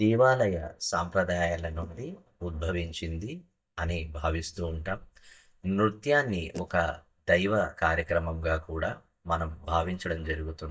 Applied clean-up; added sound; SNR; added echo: neural mask model DeepFilterNet 3.